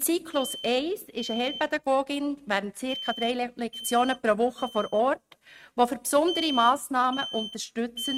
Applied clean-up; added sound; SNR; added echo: neural mask model RNNoise.